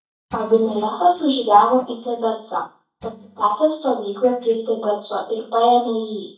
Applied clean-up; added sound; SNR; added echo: neural mask model DeepFilterNet 3.